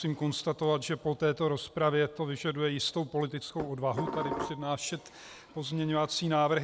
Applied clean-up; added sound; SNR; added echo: none; Dishes, pots, and pans; 6 dB; none.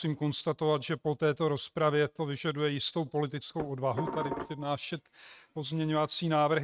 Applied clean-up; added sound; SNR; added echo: neural mask model RNNoise.